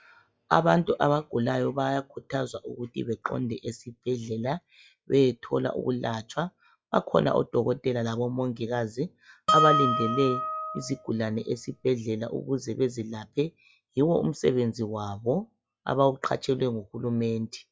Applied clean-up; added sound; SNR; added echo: classical method log-MMSE.